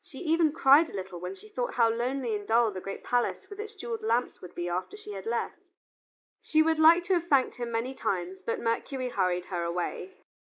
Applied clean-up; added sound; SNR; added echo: neural mask model Resemble Enhance denoiser.